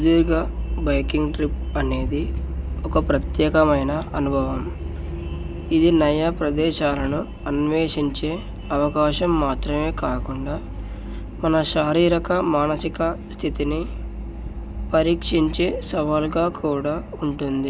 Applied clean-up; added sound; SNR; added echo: none; none; none; none.